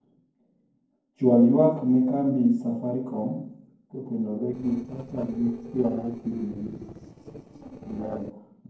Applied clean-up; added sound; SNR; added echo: neural separator model SepFormer DNS4.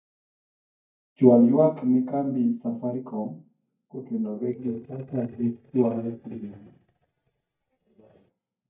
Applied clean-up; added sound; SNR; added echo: neural mask model DeepFilterNet 3.